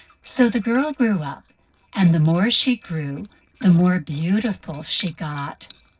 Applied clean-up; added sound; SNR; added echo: neural separator model SepFormer DNS4.